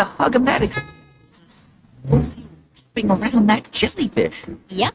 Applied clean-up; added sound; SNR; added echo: neural mask model RNNoise.